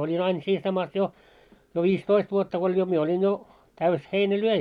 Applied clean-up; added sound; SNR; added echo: none; none; none; none.